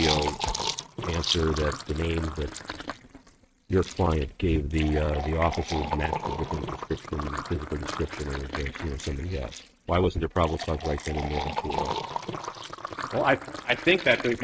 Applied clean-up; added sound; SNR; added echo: neural mask model RNNoise.